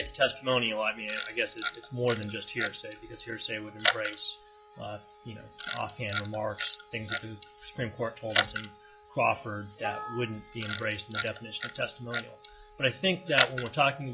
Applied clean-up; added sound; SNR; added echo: classical method log-MMSE.